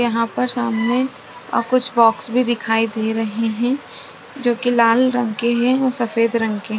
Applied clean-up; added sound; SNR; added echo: none; none; none; none.